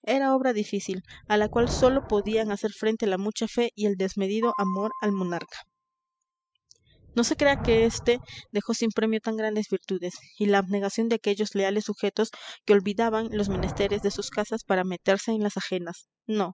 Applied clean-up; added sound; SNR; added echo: classical method spectral subtraction.